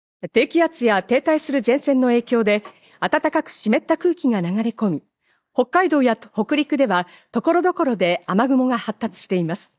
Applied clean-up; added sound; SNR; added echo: neural mask model DeepFilterNet 3.